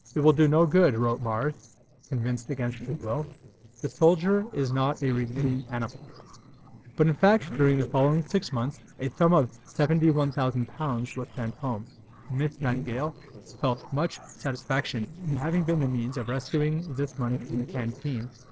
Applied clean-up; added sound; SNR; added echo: neural separator model SepFormer DNS4.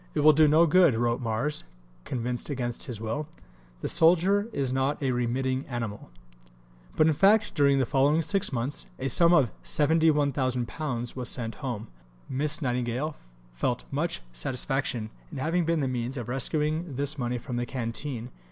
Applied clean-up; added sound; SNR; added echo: none; none; none; none.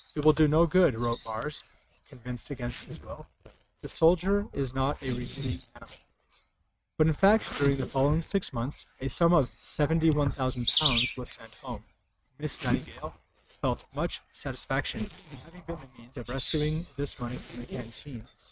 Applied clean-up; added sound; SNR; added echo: neural mask model RNNoise.